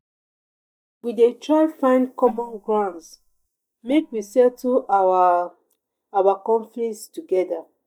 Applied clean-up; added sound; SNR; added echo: neural mask model DeepFilterNet 3.